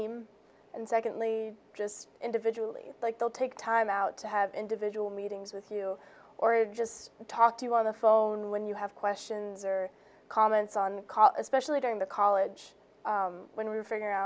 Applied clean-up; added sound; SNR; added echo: none; none; none; none.